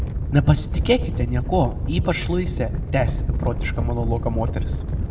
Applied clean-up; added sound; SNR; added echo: none; Animal; 1 dB; reverberation time 0.6 s.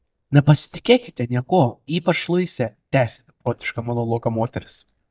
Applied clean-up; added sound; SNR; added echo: neural mask model DeepFilterNet 3.